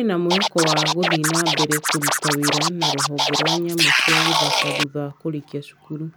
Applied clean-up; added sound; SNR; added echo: none; Scratching (performance technique); -2 dB; none.